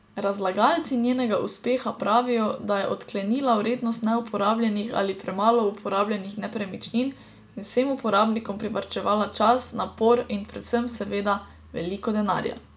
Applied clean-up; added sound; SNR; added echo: none; none; none; none.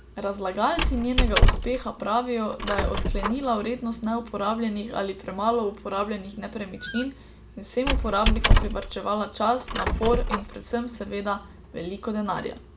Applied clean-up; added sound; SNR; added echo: none; Squeak; -1 dB; none.